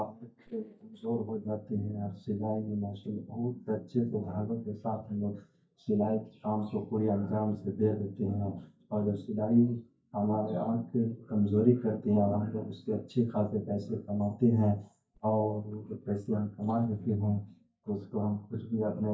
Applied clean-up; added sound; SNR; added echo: neural mask model DeepFilterNet 3.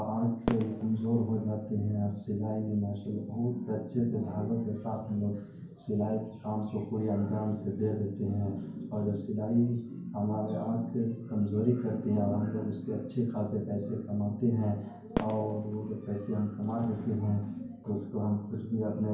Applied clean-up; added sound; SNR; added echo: none; Fireworks; 11 dB; reverberation time 0.9 s.